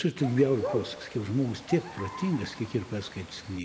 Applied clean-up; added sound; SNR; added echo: none; Bird; 10 dB; none.